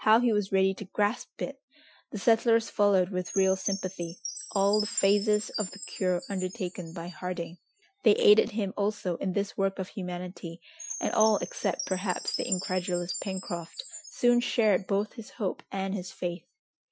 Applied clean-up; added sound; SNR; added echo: classical method Wiener filter.